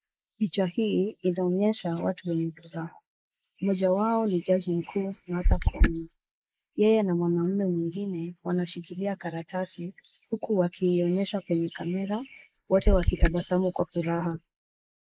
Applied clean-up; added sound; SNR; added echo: neural mask model Resemble Enhance denoiser.